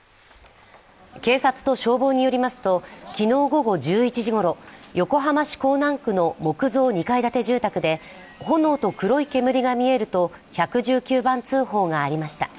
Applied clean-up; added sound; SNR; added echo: none; none; none; none.